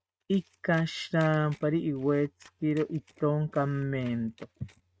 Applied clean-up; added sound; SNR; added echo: neural mask model RNNoise.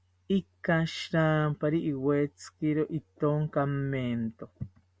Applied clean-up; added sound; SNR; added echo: none; none; none; none.